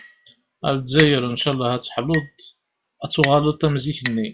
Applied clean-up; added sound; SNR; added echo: classical method log-MMSE.